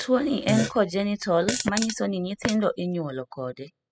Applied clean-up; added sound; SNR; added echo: classical method spectral subtraction.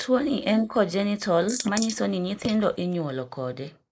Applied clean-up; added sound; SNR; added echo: neural mask model Resemble Enhance denoiser.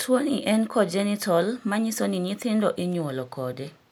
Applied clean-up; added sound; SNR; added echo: none; none; none; none.